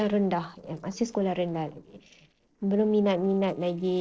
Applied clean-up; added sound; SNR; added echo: neural separator model SepFormer DNS4.